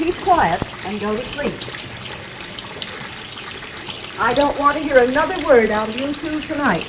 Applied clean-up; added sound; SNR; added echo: none; Water tap, faucet; 11 dB; none.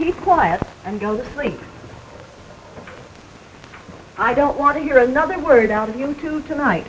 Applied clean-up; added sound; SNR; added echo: none; none; none; none.